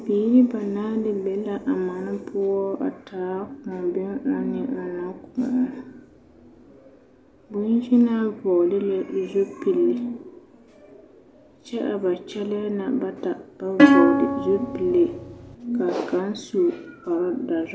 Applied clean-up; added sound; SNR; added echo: none; Plucked string instrument; -5 dB; none.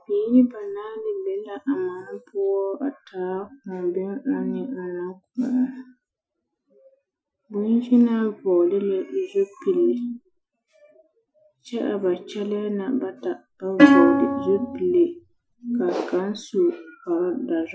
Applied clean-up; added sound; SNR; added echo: classical method Wiener filter.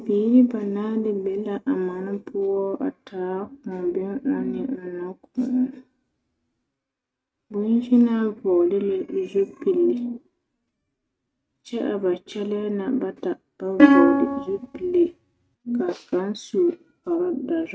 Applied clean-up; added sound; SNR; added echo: neural mask model RNNoise.